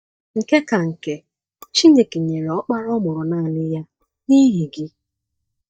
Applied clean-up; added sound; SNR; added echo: neural mask model DeepFilterNet 3.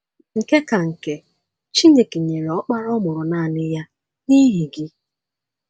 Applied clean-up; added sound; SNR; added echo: none; none; none; none.